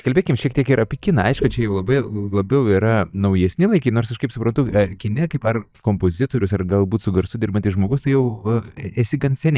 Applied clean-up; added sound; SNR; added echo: neural mask model DeepFilterNet 3.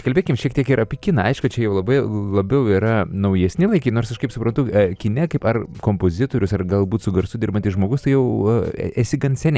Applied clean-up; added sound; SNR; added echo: none; none; none; none.